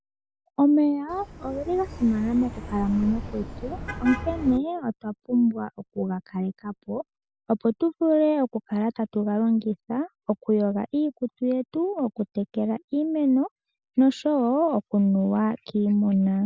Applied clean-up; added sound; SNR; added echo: none; Car passing by; 11 dB; none.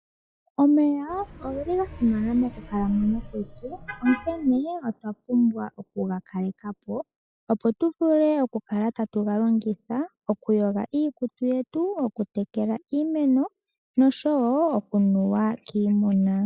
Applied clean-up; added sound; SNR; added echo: classical method log-MMSE.